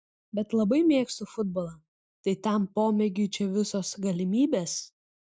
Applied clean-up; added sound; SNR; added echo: none; none; none; none.